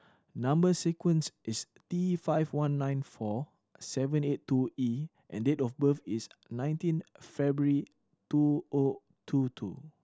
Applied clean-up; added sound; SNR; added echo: none; none; none; none.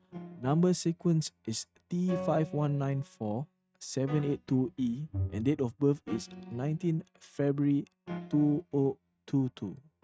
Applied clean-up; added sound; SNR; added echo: neural mask model RNNoise.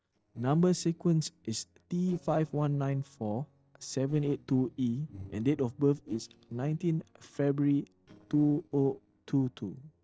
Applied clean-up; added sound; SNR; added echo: neural separator model SepFormer DNS4.